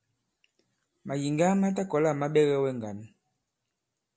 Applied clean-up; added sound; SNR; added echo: none; none; none; none.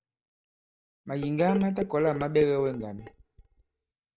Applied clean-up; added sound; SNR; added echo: neural mask model DeepFilterNet 3.